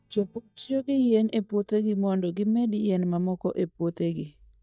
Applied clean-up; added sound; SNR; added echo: neural mask model DeepFilterNet 3.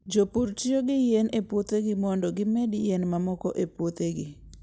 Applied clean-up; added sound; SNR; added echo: none; none; none; none.